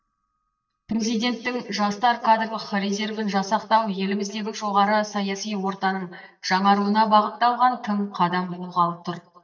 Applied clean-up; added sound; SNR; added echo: neural mask model DeepFilterNet 3.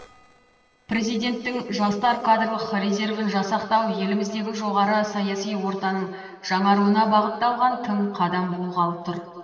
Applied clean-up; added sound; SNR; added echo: neural separator model SepFormer DNS4.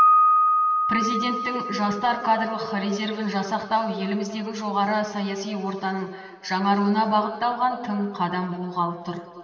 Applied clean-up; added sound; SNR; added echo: none; Piano; 1 dB; reverberation time 2.5 s.